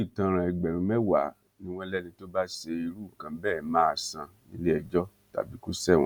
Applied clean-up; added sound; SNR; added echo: none; none; none; none.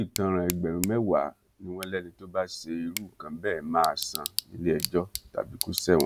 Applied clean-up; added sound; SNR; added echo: none; Tick / Bicycle; 10 dB; none.